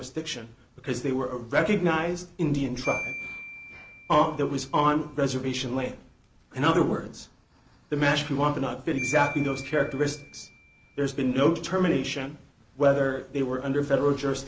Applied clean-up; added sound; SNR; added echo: none; Marimba, xylophone; 17 dB; none.